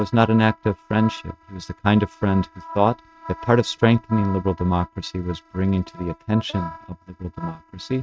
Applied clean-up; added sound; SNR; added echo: neural mask model RNNoise.